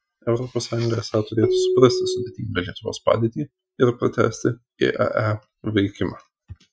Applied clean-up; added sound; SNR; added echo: classical method Wiener filter.